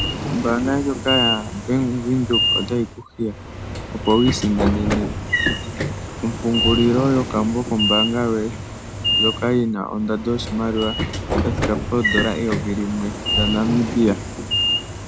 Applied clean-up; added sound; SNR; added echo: none; Sliding door / Train; 2 dB; none.